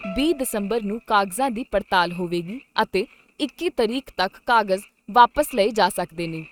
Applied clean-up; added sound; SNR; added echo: neural mask model RNNoise.